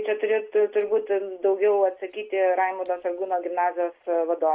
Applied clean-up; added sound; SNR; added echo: none; none; none; none.